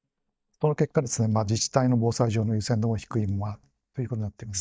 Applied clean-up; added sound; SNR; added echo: neural mask model DeepFilterNet 3.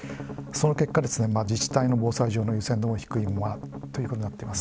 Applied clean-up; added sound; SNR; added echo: none; Strum; 11 dB; none.